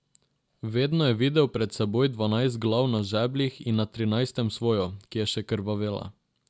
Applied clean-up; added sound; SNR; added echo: none; none; none; none.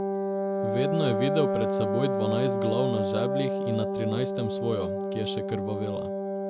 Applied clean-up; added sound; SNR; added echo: none; Wind instrument, woodwind instrument; -2 dB; none.